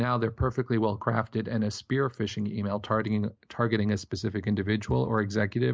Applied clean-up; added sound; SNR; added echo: none; none; none; none.